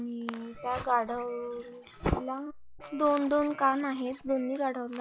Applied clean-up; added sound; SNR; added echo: classical method log-MMSE.